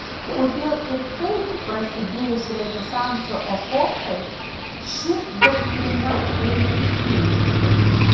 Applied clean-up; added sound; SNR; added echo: none; Motor vehicle (road); -4 dB; reverberation time 0.7 s.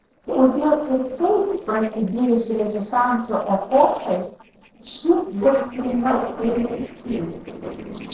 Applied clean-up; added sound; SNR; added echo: neural separator model SepFormer DNS4.